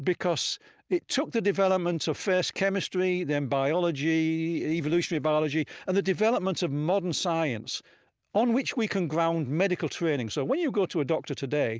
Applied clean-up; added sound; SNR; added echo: none; none; none; none.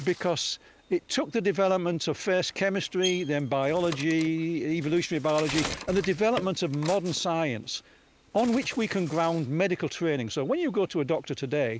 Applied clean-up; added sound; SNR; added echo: none; Bird; 15 dB; none.